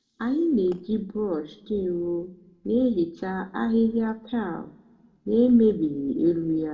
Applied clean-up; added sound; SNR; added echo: none; none; none; reverberation time 0.7 s.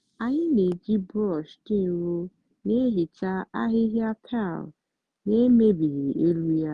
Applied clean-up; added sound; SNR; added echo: none; none; none; none.